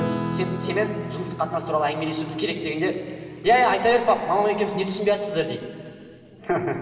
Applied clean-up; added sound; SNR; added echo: none; Acoustic guitar / Strum; 11 dB; reverberation time 2.7 s.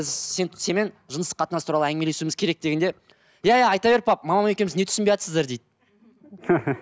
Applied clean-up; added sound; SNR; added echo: none; none; none; none.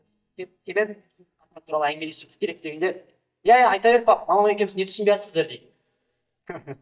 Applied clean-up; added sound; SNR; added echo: neural mask model DeepFilterNet 3.